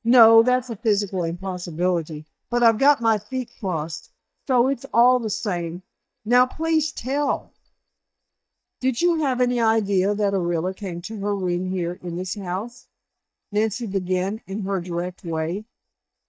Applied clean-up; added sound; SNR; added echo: neural mask model DeepFilterNet 3.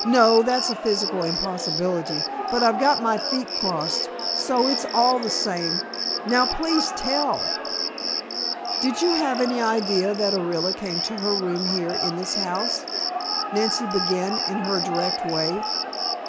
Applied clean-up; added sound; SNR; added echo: none; Cricket; 2 dB; none.